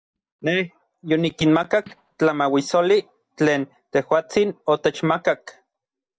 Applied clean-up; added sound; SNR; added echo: neural mask model DeepFilterNet 3.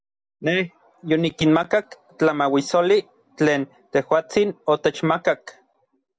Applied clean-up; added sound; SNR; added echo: none; none; none; none.